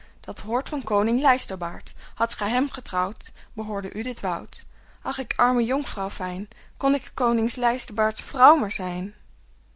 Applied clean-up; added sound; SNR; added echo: none; none; none; none.